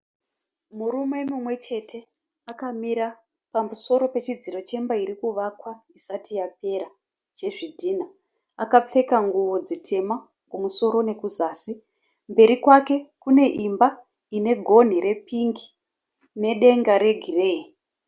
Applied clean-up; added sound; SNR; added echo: none; none; none; none.